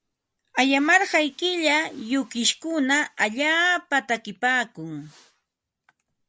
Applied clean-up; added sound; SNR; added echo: none; none; none; none.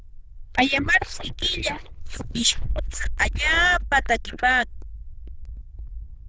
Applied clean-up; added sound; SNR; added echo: neural diffusion model UNIVERSE++.